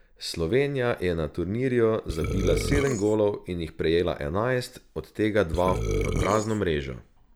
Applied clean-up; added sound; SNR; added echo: none; Burping, eructation; 2 dB; none.